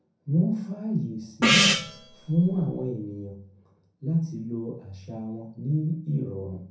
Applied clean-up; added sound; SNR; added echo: none; Gong; -4 dB; reverberation time 0.5 s.